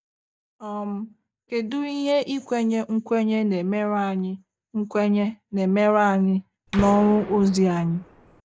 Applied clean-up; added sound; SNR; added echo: none; Gunshot, gunfire; 12 dB; none.